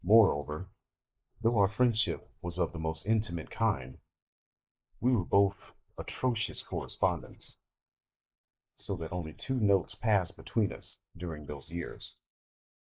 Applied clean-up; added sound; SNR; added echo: neural mask model Resemble Enhance denoiser.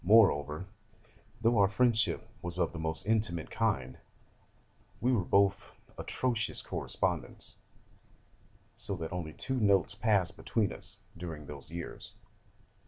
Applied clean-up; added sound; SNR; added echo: none; none; none; none.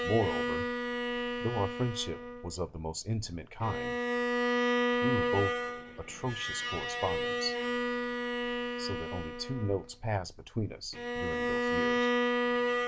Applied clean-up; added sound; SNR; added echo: none; Bowed string instrument; -4 dB; none.